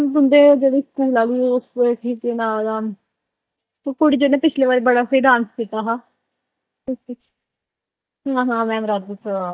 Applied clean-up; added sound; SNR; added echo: neural mask model DeepFilterNet 3.